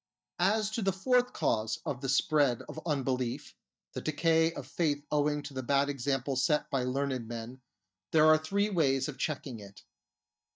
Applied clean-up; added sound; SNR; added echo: neural mask model DeepFilterNet 3.